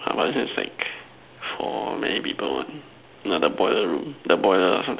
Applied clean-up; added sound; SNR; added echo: none; none; none; none.